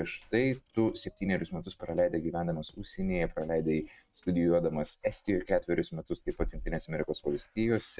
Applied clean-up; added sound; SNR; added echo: neural mask model RNNoise.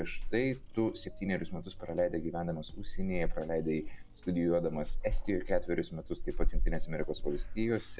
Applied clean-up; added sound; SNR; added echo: none; Meow / Purr; -1 dB; none.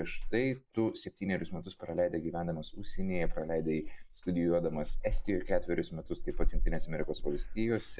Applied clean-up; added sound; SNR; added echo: neural mask model Resemble Enhance denoiser.